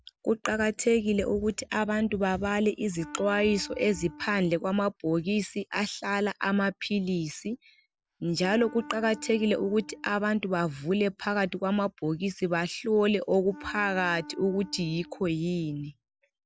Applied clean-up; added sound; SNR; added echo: none; Wind instrument, woodwind instrument; 19 dB; none.